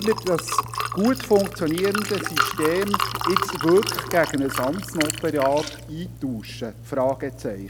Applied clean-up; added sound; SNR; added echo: none; Liquid; 5 dB; none.